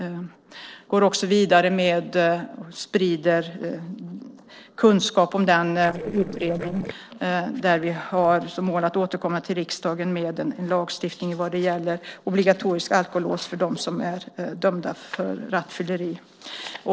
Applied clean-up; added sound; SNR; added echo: neural separator model SepFormer DNS4.